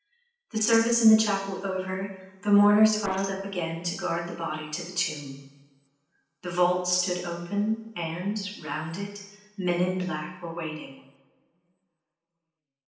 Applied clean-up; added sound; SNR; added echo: neural separator model SepFormer DNS4.